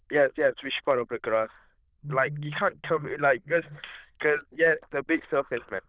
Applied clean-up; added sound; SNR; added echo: neural diffusion model UNIVERSE++.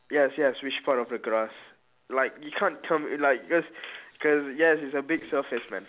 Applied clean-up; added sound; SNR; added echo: none; none; none; none.